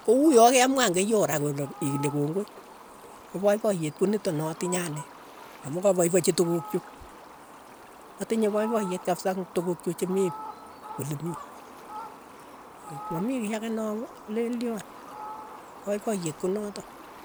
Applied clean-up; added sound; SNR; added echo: none; Fowl; 16 dB; none.